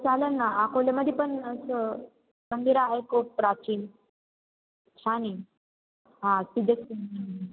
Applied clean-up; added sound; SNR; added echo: none; none; none; none.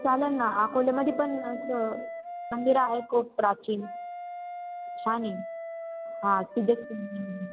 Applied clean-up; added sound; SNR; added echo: none; Wind instrument, woodwind instrument; 11 dB; none.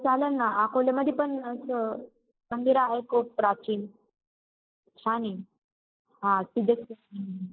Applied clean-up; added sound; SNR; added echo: neural mask model Resemble Enhance denoiser.